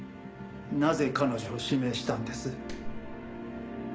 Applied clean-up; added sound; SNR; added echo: none; Clapping; 9 dB; none.